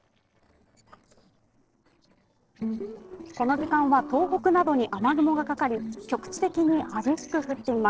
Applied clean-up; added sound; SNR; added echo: neural separator model SepFormer DNS4.